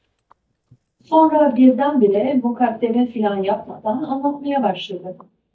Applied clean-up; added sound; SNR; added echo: neural mask model DeepFilterNet 3.